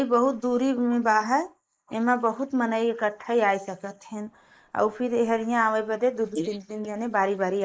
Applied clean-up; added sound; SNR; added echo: neural mask model Resemble Enhance denoiser.